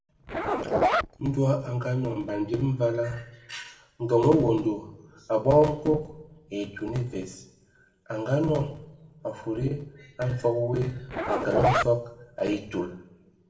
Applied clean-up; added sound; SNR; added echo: none; Zipper (clothing); 0 dB; reverberation time 0.6 s.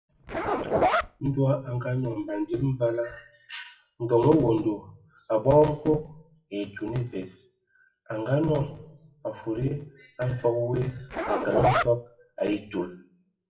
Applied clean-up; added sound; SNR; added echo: classical method WPE with log-MMSE.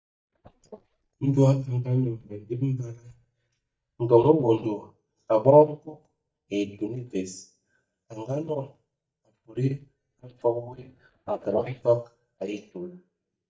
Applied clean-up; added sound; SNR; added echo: neural mask model DeepFilterNet 3.